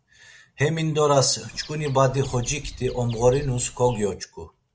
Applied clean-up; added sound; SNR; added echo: none; Bird vocalization, bird call, bird song; 15 dB; none.